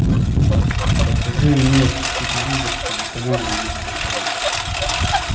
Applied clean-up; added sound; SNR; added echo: none; Engine; -5 dB; reverberation time 0.6 s.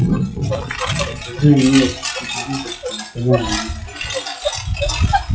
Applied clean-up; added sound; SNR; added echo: classical method WPE with log-MMSE.